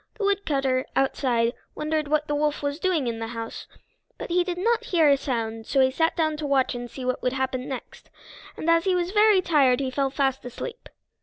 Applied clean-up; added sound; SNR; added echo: none; none; none; none.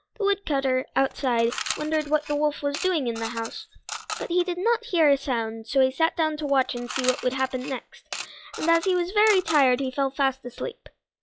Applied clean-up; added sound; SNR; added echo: classical method log-MMSE.